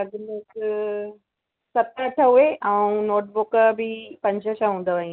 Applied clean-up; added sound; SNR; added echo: none; none; none; none.